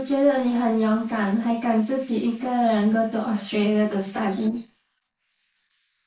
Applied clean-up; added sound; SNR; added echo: neural mask model Resemble Enhance denoiser.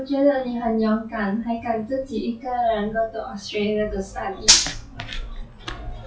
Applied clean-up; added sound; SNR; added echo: classical method log-MMSE.